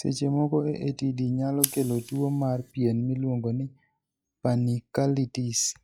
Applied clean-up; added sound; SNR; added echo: classical method log-MMSE.